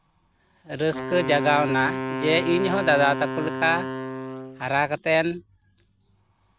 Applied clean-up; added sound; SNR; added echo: none; Wind instrument, woodwind instrument; 7 dB; none.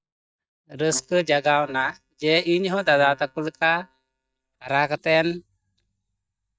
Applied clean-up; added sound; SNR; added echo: neural mask model DeepFilterNet 3.